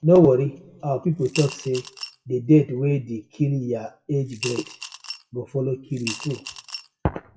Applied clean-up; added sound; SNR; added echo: classical method WPE with log-MMSE.